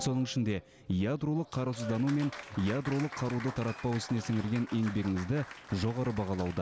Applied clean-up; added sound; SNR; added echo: none; Applause; 14 dB; none.